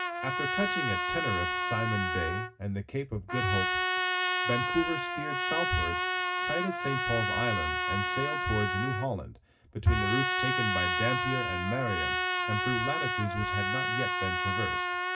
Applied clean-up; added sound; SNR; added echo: none; Trumpet; -2 dB; reverberation time 0.4 s.